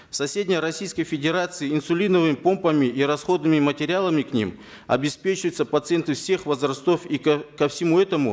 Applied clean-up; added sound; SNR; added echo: none; none; none; none.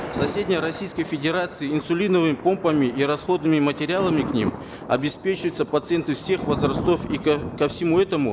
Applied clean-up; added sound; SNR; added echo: none; Thunder; 9 dB; none.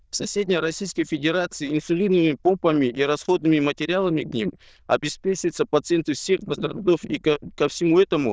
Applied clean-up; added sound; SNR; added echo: neural diffusion model UNIVERSE++.